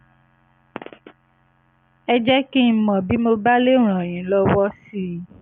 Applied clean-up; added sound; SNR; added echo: none; none; none; none.